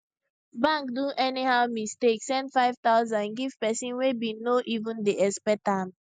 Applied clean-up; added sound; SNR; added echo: none; none; none; none.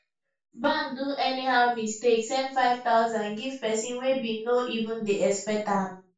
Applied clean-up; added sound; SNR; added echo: none; none; none; reverberation time 0.3 s.